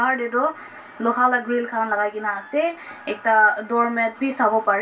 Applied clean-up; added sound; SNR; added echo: none; none; none; reverberation time 0.2 s.